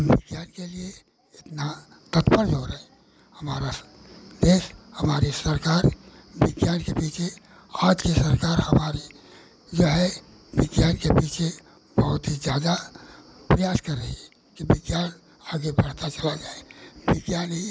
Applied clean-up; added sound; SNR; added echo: none; none; none; none.